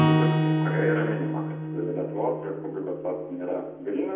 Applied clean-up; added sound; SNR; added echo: none; Acoustic guitar / Strum; -3 dB; reverberation time 0.8 s.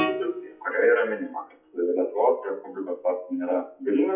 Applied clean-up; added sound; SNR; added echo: classical method WPE with log-MMSE.